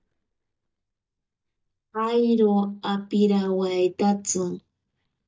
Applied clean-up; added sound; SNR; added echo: neural mask model DeepFilterNet 3.